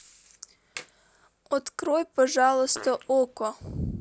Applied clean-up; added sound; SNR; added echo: none; Fart; 18 dB; none.